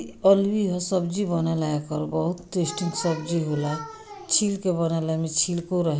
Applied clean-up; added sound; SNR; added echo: none; none; none; none.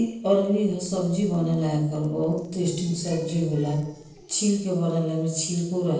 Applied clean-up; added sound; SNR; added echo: neural separator model SepFormer DNS4.